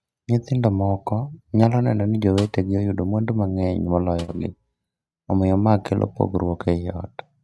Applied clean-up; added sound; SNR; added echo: neural mask model RNNoise.